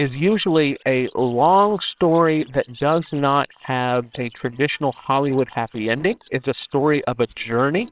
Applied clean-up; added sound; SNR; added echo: neural separator model SepFormer WHAMR!.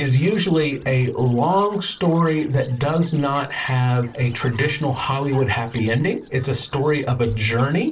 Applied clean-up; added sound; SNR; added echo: neural separator model SepFormer DNS4.